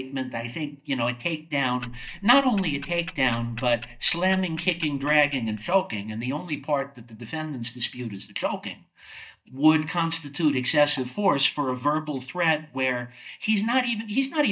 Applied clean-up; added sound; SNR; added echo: neural mask model DeepFilterNet 3.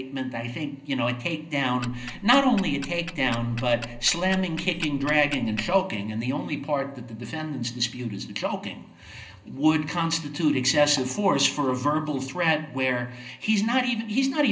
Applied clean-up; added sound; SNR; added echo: none; Tick-tock; 13 dB; reverberation time 0.5 s.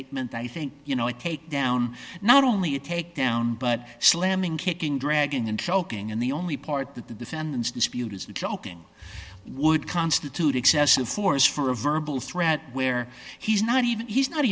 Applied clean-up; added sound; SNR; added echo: none; none; none; none.